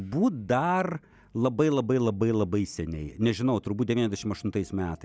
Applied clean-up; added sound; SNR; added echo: none; none; none; none.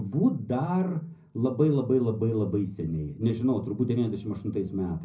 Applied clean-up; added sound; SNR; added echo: none; none; none; reverberation time 0.4 s.